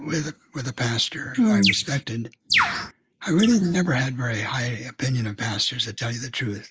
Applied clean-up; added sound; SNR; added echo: neural mask model Resemble Enhance denoiser.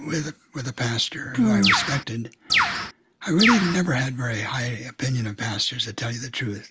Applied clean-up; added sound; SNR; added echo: none; Bird; -3 dB; none.